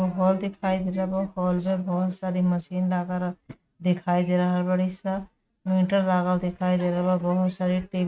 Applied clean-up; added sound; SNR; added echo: neural mask model RNNoise.